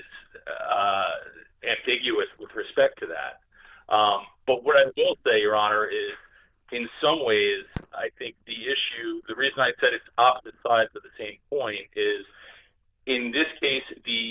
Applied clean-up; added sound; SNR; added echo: neural diffusion model UNIVERSE++.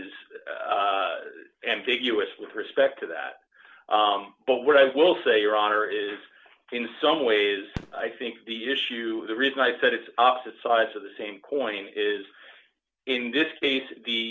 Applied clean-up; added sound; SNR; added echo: none; Fireworks; 19 dB; none.